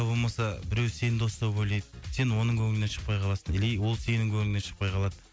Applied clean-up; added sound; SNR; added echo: none; none; none; none.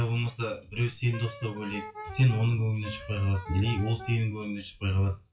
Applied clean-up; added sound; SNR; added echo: classical method WPE with log-MMSE.